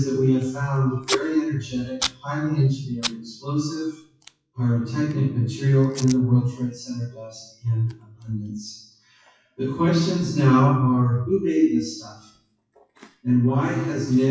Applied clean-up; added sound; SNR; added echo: classical method WPE with log-MMSE.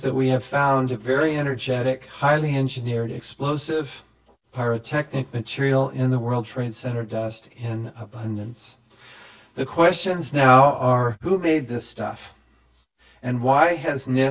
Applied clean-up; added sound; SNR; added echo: none; none; none; none.